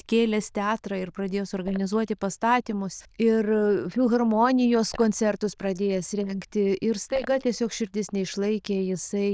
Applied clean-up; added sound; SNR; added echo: neural diffusion model UNIVERSE++.